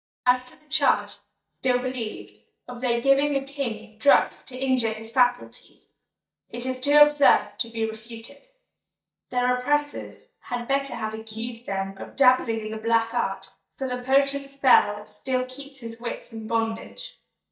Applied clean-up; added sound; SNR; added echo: neural mask model DeepFilterNet 3.